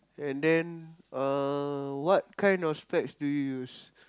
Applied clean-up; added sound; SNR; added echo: none; none; none; none.